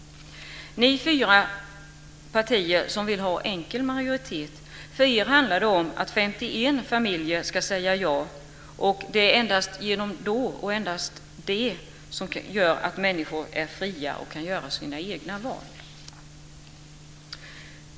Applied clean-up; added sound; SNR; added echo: none; none; none; none.